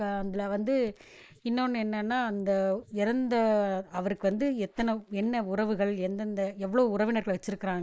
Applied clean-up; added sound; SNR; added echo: neural mask model Resemble Enhance denoiser.